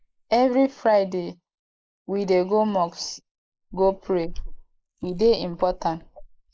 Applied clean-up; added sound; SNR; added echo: neural mask model Resemble Enhance denoiser.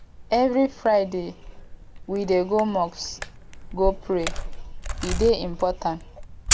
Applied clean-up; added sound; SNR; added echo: none; Camera; 5 dB; none.